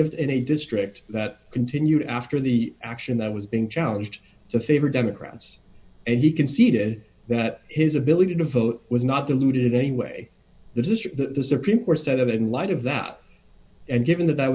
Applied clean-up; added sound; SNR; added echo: none; none; none; none.